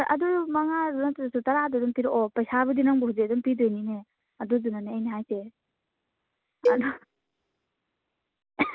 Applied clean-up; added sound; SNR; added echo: none; Cowbell; 3 dB; none.